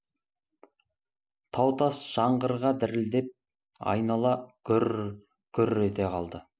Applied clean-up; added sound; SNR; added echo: none; none; none; none.